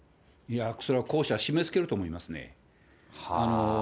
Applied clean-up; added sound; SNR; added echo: none; none; none; none.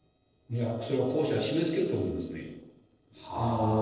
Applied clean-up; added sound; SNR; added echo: neural separator model SepFormer DNS4.